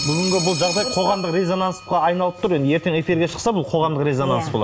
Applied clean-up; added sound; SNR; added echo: none; Telephone; 12 dB; none.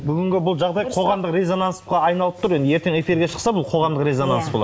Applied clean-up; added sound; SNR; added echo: none; none; none; none.